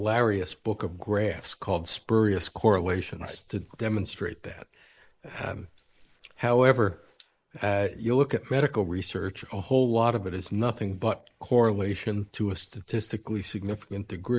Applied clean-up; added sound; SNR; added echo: neural mask model Resemble Enhance denoiser.